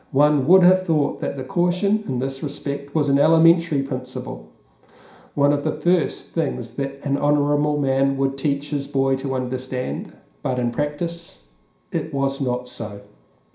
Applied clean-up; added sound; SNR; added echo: none; none; none; reverberation time 0.5 s.